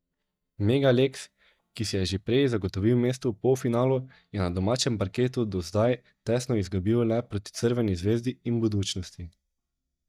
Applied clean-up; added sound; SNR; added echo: neural mask model DeepFilterNet 3.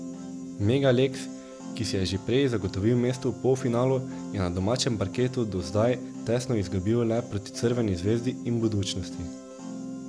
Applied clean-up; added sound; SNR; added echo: none; Piano; 11 dB; none.